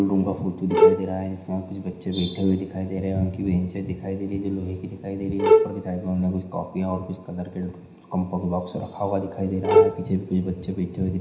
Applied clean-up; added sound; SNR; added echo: none; Bowed string instrument; -5 dB; reverberation time 0.9 s.